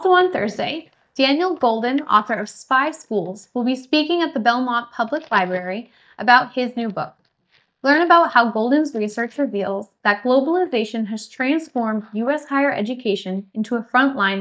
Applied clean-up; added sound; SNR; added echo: neural mask model DeepFilterNet 3.